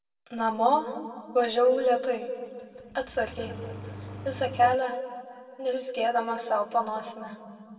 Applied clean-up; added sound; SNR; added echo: none; Engine starting; 13 dB; reverberation time 2.0 s.